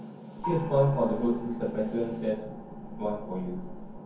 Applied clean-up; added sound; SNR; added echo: none; Gong; 11 dB; reverberation time 0.6 s.